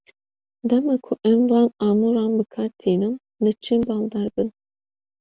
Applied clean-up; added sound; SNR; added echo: none; none; none; none.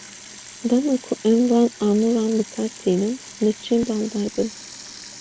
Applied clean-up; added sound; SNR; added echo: none; Sink (filling or washing) / Water tap, faucet; 18 dB; none.